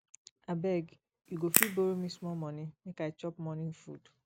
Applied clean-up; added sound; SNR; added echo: none; Crack / Crackle; -3 dB; none.